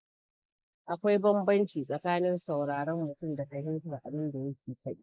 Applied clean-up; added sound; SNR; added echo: neural mask model Resemble Enhance denoiser.